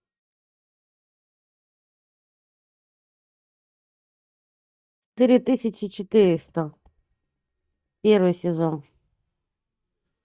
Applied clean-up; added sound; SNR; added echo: neural mask model DeepFilterNet 3.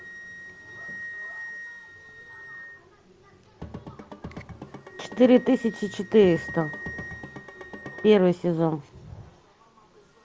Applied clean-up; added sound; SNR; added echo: none; Wind instrument, woodwind instrument + Drum / Drum kit; 14 dB; none.